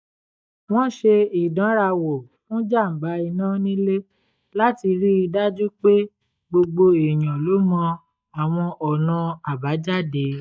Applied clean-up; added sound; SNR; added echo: neural mask model DeepFilterNet 3.